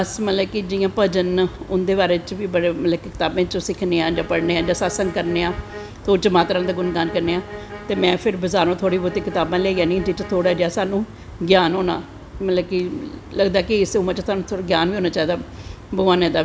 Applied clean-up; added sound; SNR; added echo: none; Bowed string instrument; 14 dB; none.